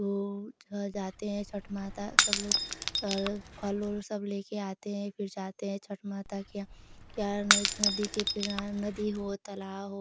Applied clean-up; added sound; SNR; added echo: none; Shatter / Crushing; -2 dB; none.